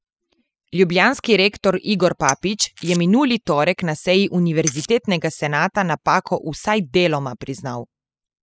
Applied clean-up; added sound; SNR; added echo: classical method spectral subtraction.